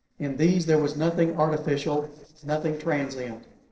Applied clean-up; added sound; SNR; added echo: neural separator model SepFormer DNS4.